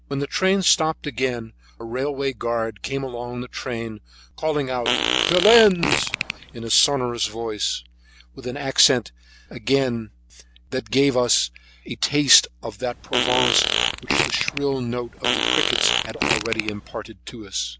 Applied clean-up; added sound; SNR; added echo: none; Fart; 0 dB; none.